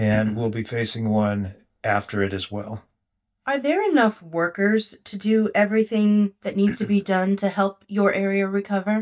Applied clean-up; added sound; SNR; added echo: neural mask model DeepFilterNet 3.